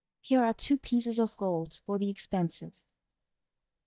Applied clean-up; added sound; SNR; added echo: neural mask model DeepFilterNet 3.